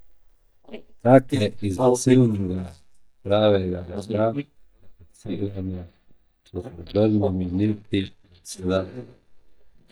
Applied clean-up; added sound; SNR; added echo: neural mask model DeepFilterNet 3.